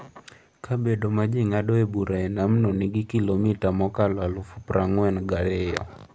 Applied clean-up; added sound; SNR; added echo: none; none; none; none.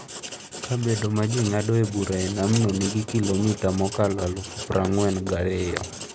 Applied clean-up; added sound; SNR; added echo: none; Writing; 11 dB; none.